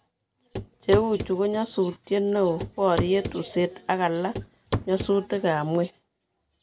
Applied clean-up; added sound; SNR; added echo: none; Walk, footsteps / Run / Wood; 7 dB; none.